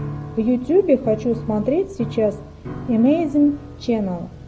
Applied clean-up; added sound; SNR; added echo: none; Piano; 13 dB; none.